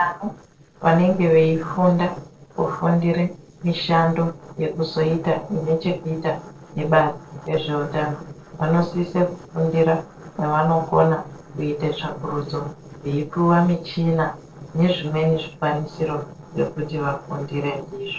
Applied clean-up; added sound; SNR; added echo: neural separator model SepFormer DNS4.